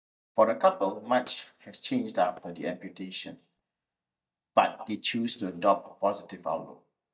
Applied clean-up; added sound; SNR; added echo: neural mask model DeepFilterNet 3.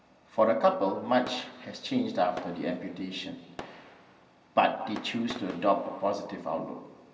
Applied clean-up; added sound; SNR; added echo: none; Fireworks; 19 dB; reverberation time 2.5 s.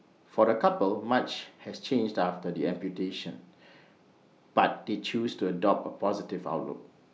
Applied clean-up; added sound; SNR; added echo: none; none; none; none.